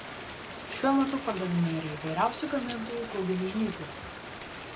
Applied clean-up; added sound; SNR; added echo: none; Rain; 9 dB; none.